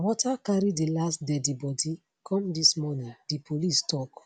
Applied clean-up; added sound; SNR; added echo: none; none; none; none.